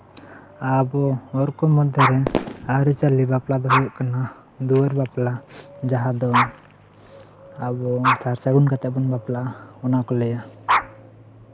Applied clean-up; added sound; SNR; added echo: none; Fireworks + Dog; 6 dB; none.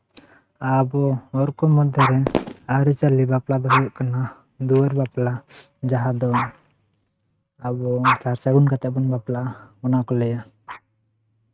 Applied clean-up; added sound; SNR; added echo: neural mask model RNNoise.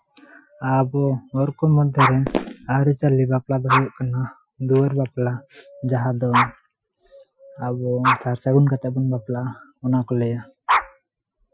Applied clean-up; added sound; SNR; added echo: classical method Wiener filter.